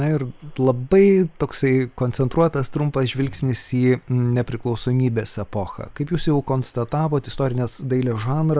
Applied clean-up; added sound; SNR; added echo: none; none; none; none.